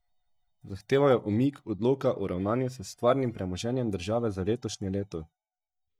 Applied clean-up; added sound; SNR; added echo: neural mask model DeepFilterNet 3.